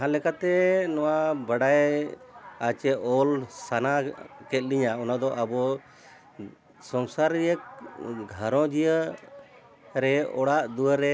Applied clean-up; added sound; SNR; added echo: none; none; none; none.